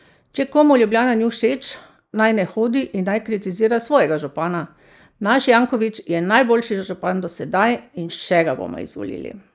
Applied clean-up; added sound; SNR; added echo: neural mask model Resemble Enhance denoiser.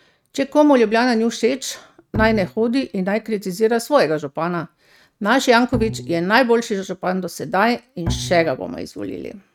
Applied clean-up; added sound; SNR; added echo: neural mask model RNNoise.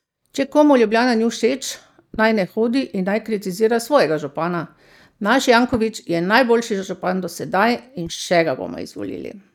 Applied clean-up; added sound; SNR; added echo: neural mask model DeepFilterNet 3.